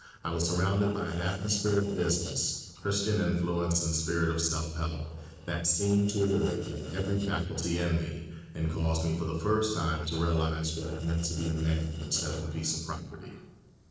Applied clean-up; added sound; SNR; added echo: neural separator model SepFormer DNS4.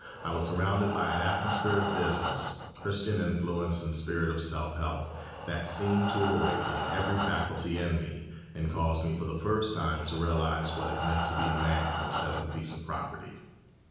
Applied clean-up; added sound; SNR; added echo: none; Breathing; 6 dB; reverberation time 1.0 s.